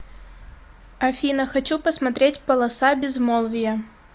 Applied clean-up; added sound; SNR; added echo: none; none; none; none.